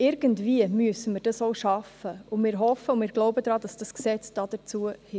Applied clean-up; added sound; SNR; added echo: none; none; none; none.